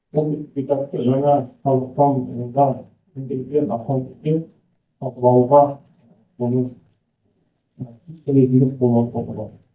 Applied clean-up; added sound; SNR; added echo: neural mask model DeepFilterNet 3.